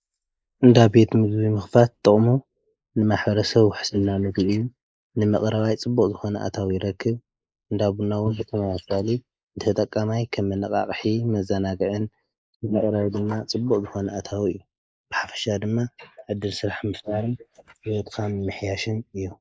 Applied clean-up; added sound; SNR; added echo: neural mask model Resemble Enhance denoiser.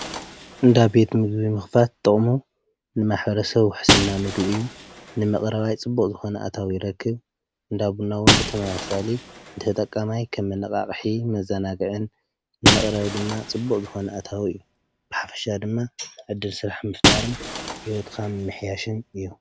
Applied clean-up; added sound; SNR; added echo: none; Shatter; 4 dB; none.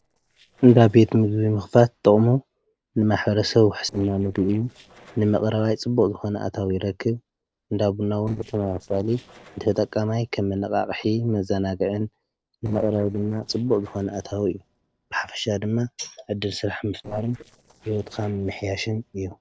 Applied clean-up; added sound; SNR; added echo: neural separator model SepFormer DNS4.